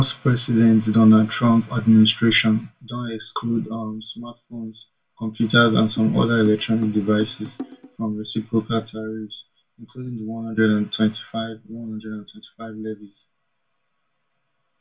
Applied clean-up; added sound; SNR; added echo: none; Drum; 16 dB; reverberation time 0.2 s.